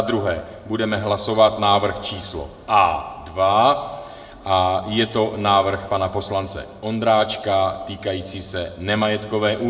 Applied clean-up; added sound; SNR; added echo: none; none; none; reverberation time 0.9 s.